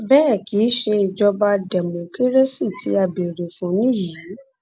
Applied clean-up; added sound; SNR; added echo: none; none; none; none.